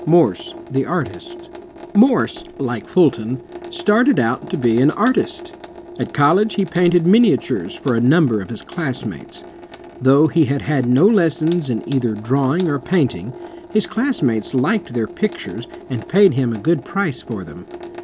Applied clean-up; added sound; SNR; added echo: none; Sink (filling or washing) / Water tap, faucet; 17 dB; none.